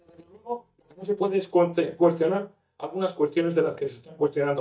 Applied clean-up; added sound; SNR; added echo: neural mask model DeepFilterNet 3.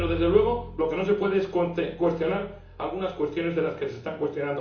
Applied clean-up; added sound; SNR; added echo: none; Bowed string instrument; 14 dB; reverberation time 0.8 s.